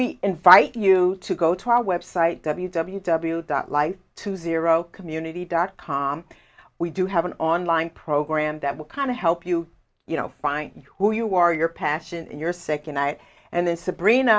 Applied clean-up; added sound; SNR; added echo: none; none; none; none.